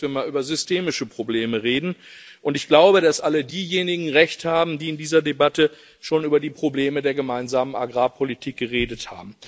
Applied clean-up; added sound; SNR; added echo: none; none; none; none.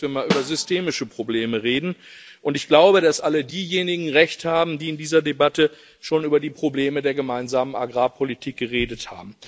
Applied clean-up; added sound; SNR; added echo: none; Snare drum; 7 dB; none.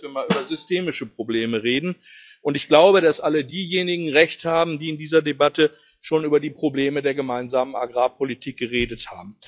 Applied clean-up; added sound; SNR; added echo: classical method log-MMSE.